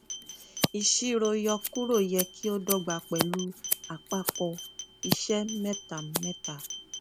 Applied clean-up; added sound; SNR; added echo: none; Glass + Scissors; 4 dB; none.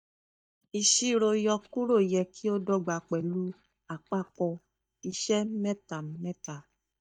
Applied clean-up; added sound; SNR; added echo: neural mask model DeepFilterNet 3.